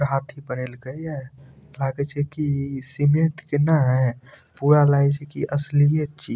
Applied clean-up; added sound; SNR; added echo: none; none; none; none.